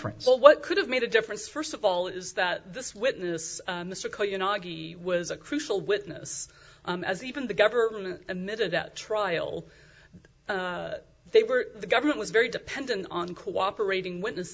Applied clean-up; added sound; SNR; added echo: none; none; none; none.